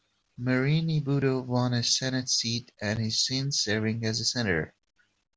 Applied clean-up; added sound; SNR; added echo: none; none; none; none.